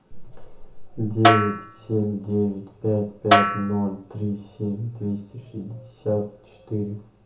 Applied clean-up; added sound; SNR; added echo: none; Snare drum; -2 dB; reverberation time 0.5 s.